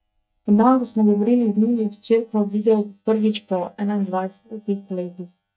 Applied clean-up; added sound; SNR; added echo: neural mask model DeepFilterNet 3.